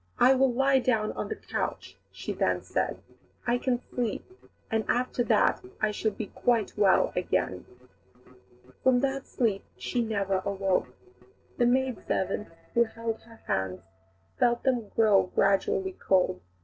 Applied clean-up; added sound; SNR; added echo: neural separator model SepFormer DNS4.